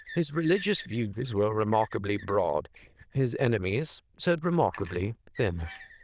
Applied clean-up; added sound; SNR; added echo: neural diffusion model UNIVERSE++.